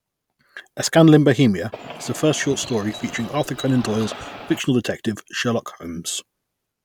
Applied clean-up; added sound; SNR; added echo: none; Bird; 15 dB; none.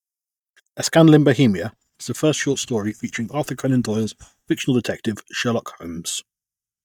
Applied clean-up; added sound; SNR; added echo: neural mask model DeepFilterNet 3.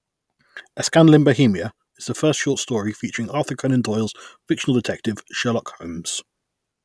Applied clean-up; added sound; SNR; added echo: none; none; none; none.